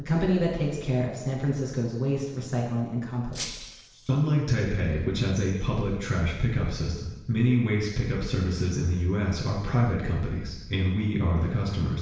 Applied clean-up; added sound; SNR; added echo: neural separator model SepFormer DNS4.